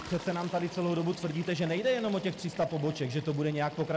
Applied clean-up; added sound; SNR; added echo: none; Toilet flush; 16 dB; none.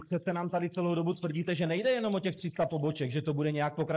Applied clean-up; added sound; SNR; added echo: neural mask model Resemble Enhance denoiser.